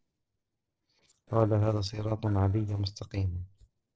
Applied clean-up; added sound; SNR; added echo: neural separator model SepFormer DNS4.